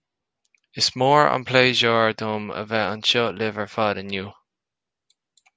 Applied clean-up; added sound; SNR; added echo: none; none; none; none.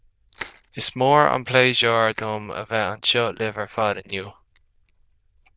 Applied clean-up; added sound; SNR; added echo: neural diffusion model UNIVERSE++.